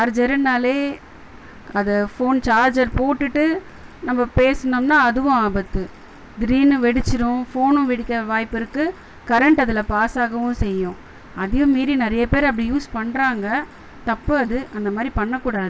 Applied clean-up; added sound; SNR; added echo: neural mask model Resemble Enhance denoiser.